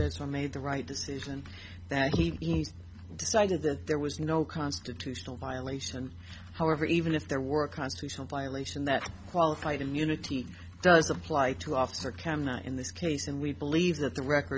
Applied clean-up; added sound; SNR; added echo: none; none; none; none.